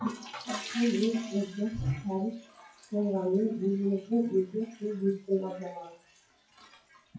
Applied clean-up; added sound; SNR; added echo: classical method WPE with log-MMSE.